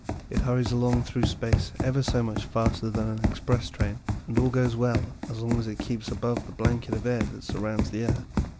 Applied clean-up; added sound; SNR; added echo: none; Run; 1 dB; none.